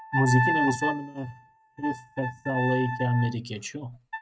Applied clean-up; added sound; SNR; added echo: neural mask model RNNoise.